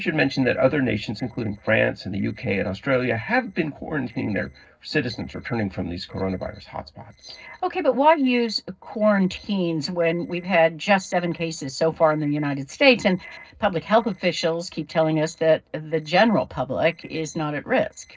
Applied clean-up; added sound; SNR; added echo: neural separator model SepFormer DNS4.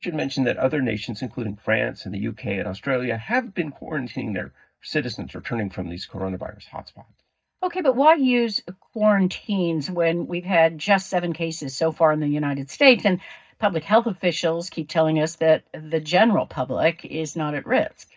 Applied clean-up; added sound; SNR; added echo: neural mask model DeepFilterNet 3.